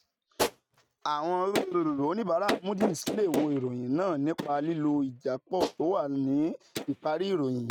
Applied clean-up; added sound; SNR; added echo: neural mask model RNNoise.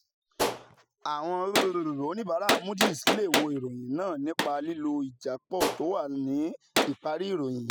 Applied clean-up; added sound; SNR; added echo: classical method spectral subtraction.